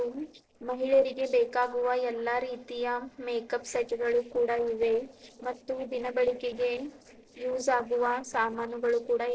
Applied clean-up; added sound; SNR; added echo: neural separator model SepFormer DNS4.